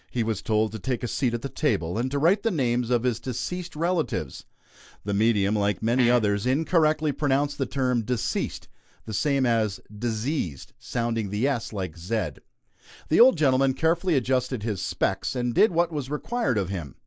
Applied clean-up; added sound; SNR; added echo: neural mask model Resemble Enhance denoiser.